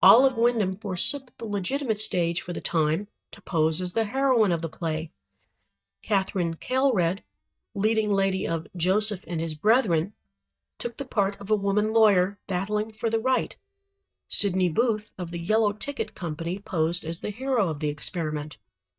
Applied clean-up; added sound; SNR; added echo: neural mask model DeepFilterNet 3.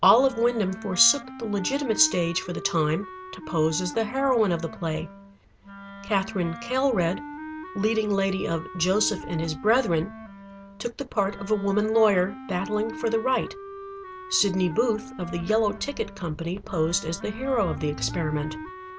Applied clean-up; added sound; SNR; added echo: none; Wind instrument, woodwind instrument; 13 dB; none.